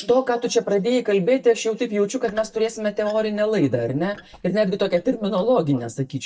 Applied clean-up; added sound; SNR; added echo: neural mask model DeepFilterNet 3.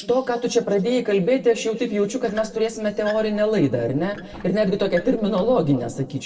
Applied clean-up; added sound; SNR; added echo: neural separator model SepFormer DNS4.